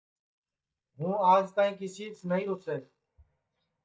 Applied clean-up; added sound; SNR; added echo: neural mask model DeepFilterNet 3.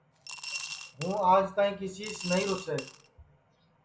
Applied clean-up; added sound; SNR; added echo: none; Coin (dropping) / Glass; 10 dB; reverberation time 0.3 s.